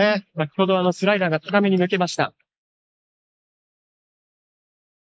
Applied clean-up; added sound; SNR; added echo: neural mask model Resemble Enhance denoiser.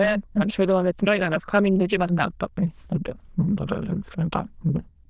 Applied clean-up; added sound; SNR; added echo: neural diffusion model UNIVERSE++.